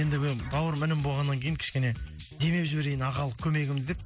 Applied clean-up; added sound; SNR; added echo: none; none; none; none.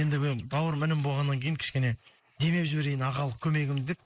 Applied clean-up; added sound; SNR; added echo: neural mask model Resemble Enhance denoiser.